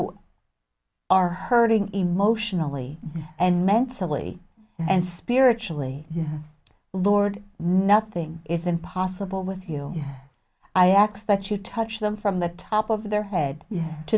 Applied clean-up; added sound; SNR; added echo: none; none; none; none.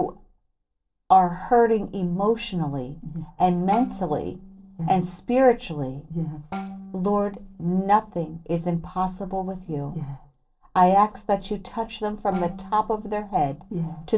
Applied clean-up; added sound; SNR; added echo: neural separator model SepFormer DNS4.